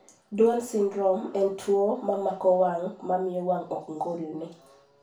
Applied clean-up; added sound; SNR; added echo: none; none; none; reverberation time 0.3 s.